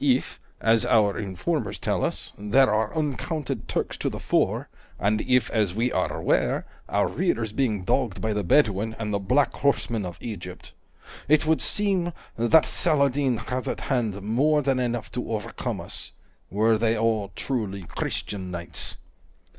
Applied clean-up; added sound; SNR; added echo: none; none; none; none.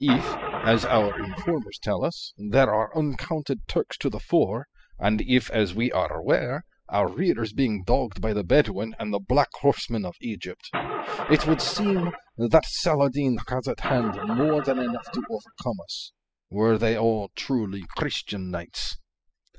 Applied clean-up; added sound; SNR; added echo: classical method spectral subtraction.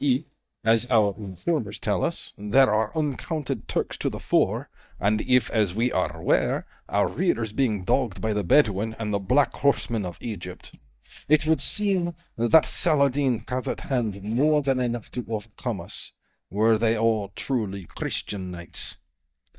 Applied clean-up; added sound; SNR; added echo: neural mask model DeepFilterNet 3.